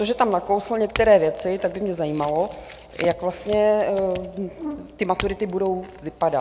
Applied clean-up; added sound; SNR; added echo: none; Brass instrument + Chink, clink / Domestic sounds, home sounds; 15 dB; none.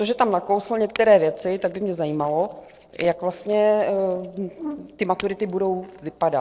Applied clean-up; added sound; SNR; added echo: neural separator model SepFormer DNS4.